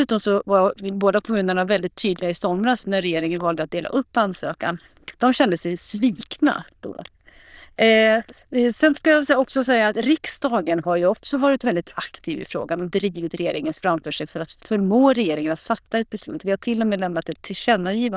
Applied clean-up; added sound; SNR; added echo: neural diffusion model UNIVERSE++.